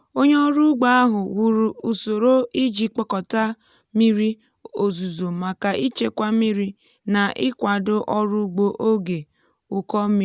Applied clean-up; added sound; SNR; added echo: none; none; none; none.